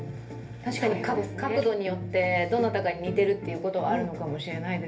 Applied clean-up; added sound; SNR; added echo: none; none; none; reverberation time 0.3 s.